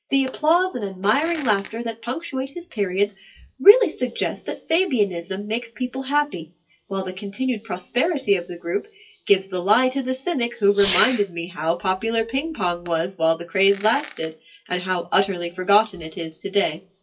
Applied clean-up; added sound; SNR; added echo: classical method WPE with log-MMSE.